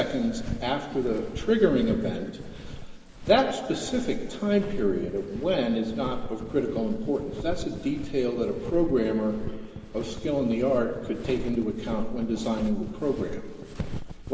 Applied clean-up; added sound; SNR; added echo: none; Walk, footsteps; 8 dB; reverberation time 2.8 s.